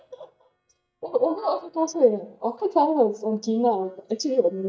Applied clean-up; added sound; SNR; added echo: neural mask model DeepFilterNet 3.